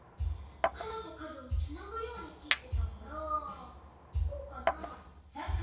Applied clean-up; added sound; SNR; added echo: none; Chink, clink; -3 dB; reverberation time 0.6 s.